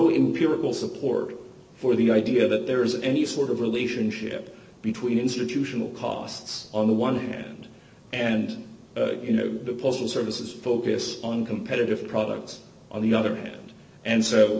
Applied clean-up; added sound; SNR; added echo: none; none; none; none.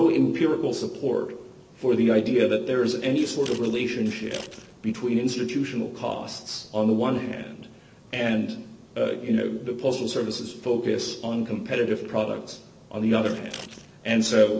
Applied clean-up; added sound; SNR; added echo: none; Scissors; 18 dB; none.